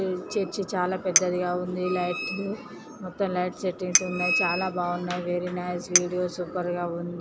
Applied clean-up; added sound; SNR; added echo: none; Chink, clink; 4 dB; none.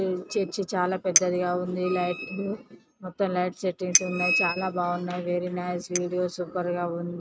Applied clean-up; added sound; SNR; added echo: neural mask model RNNoise.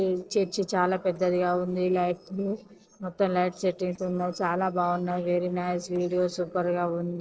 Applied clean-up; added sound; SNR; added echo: neural separator model SepFormer DNS4.